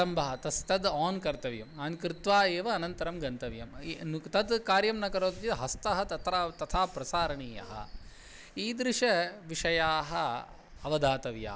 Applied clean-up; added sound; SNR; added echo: none; none; none; none.